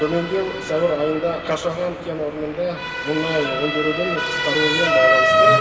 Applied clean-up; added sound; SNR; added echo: none; Motor vehicle (road) / Siren; -2 dB; reverberation time 2.8 s.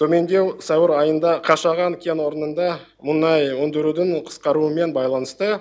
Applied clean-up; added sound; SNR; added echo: none; none; none; none.